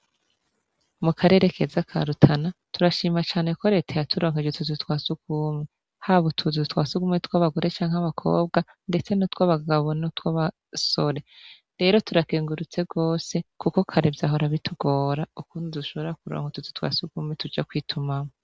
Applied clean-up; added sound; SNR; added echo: none; none; none; none.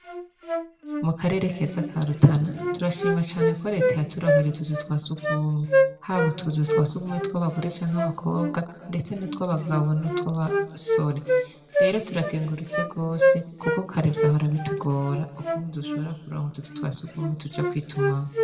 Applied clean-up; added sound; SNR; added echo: none; Wind instrument, woodwind instrument; 1 dB; reverberation time 1.7 s.